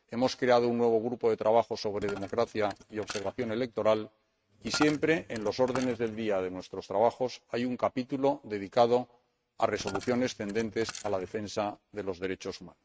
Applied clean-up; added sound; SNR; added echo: neural mask model RNNoise.